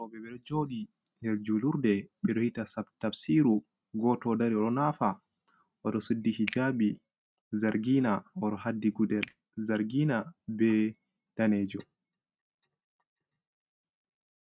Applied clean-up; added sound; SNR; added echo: neural mask model RNNoise.